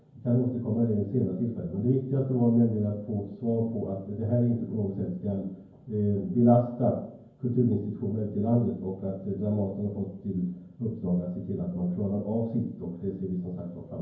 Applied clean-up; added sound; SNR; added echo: none; none; none; reverberation time 0.9 s.